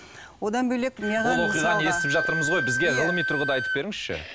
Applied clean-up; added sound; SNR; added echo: none; Wind instrument, woodwind instrument; 2 dB; none.